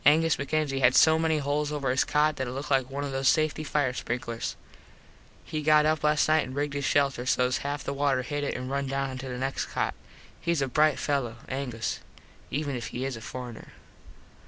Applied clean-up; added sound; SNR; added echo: none; none; none; none.